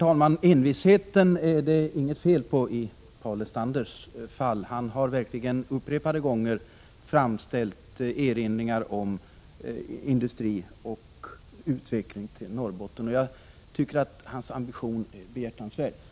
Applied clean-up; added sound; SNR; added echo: none; none; none; none.